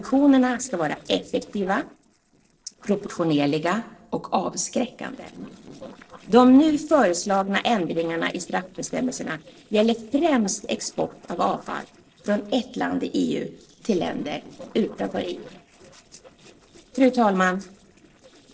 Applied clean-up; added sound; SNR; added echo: neural separator model SepFormer DNS4.